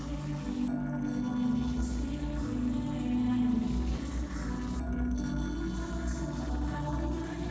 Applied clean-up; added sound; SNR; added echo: neural separator model SepFormer DNS4.